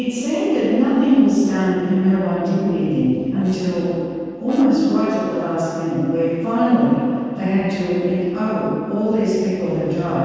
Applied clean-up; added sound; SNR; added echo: neural separator model SepFormer DNS4.